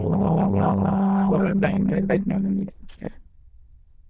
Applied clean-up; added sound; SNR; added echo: neural diffusion model UNIVERSE++.